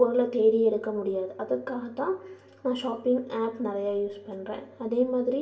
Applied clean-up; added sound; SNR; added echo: none; none; none; reverberation time 0.2 s.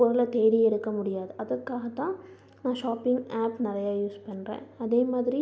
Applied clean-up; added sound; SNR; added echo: none; none; none; none.